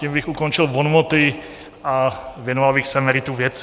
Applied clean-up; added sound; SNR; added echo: none; none; none; none.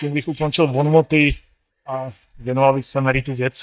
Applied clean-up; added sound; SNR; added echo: neural mask model DeepFilterNet 3.